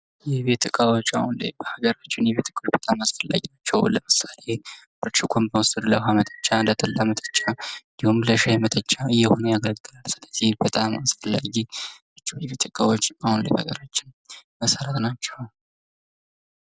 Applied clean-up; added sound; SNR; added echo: none; none; none; none.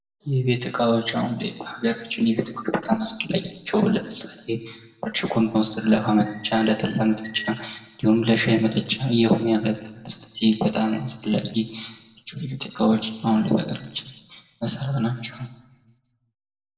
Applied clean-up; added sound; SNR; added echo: none; none; none; reverberation time 0.8 s.